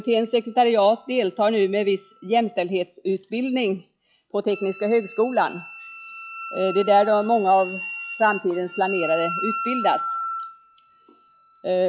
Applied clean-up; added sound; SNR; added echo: classical method log-MMSE.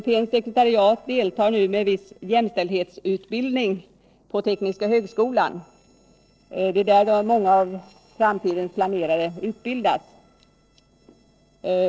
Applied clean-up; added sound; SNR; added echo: neural separator model SepFormer DNS4.